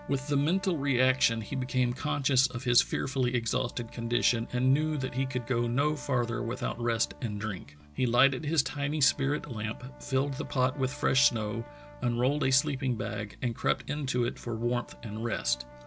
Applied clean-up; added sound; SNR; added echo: none; Brass instrument + Bass guitar; 19 dB; none.